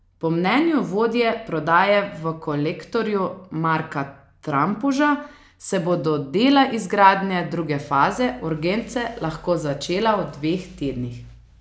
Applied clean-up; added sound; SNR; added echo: none; none; none; none.